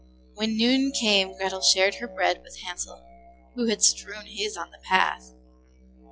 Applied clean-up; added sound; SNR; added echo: classical method log-MMSE.